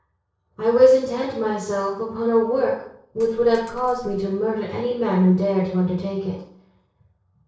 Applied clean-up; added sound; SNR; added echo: neural separator model SepFormer DNS4.